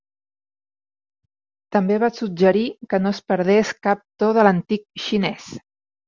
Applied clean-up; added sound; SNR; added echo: none; none; none; none.